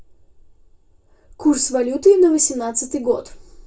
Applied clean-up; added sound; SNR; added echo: none; none; none; reverberation time 0.2 s.